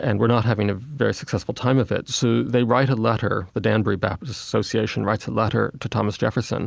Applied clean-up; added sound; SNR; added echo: none; none; none; none.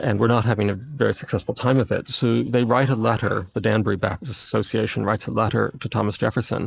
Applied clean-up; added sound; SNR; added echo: neural mask model Resemble Enhance denoiser.